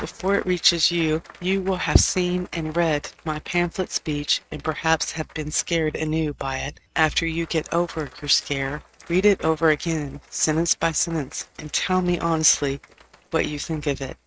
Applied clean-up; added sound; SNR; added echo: neural mask model RNNoise.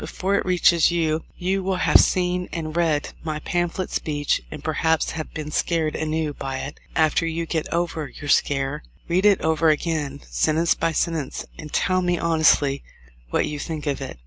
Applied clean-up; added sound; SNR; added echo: none; none; none; none.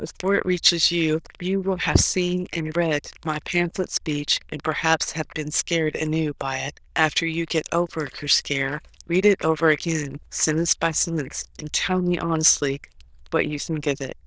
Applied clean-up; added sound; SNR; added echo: neural diffusion model UNIVERSE++.